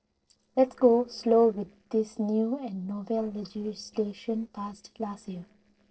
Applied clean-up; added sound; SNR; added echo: neural separator model SepFormer DNS4.